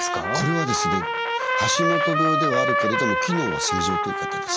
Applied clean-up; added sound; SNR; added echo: none; Trumpet; -3 dB; none.